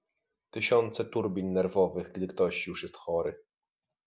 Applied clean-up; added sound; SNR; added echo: none; none; none; none.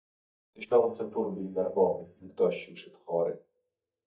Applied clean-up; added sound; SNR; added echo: neural mask model DeepFilterNet 3.